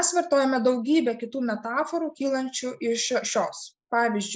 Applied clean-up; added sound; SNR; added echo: neural mask model Resemble Enhance denoiser.